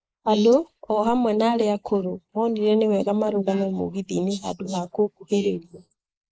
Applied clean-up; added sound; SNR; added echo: neural mask model Resemble Enhance denoiser.